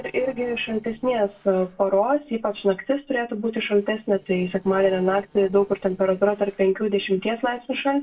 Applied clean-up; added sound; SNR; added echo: neural separator model SepFormer DNS4.